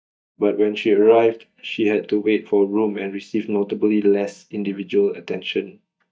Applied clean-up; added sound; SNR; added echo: neural mask model DeepFilterNet 3.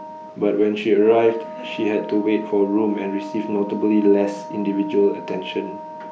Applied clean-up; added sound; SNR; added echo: none; Wind instrument, woodwind instrument; 14 dB; none.